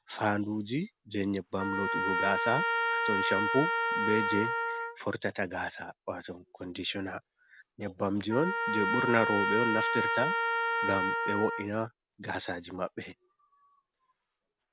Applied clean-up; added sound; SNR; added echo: none; Trumpet; 0 dB; none.